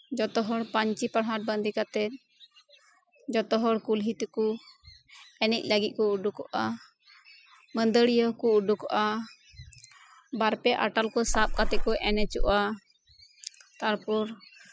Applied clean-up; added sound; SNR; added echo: classical method spectral subtraction.